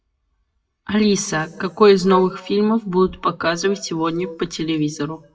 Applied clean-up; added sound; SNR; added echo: classical method WPE with log-MMSE.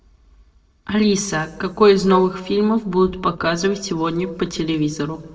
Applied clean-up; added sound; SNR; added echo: neural separator model SepFormer DNS4.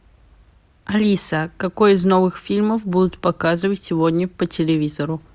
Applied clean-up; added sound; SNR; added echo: none; none; none; none.